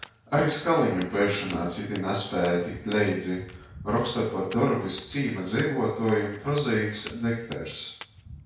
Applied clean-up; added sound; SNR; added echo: none; Walk, footsteps; 19 dB; reverberation time 0.5 s.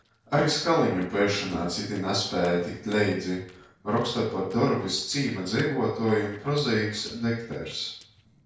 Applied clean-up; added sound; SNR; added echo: neural separator model SepFormer DNS4.